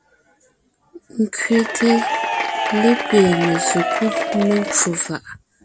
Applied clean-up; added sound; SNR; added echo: none; Applause / Crowd / Cheering; 2 dB; none.